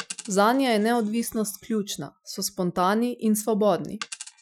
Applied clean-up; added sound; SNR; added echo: classical method Wiener filter.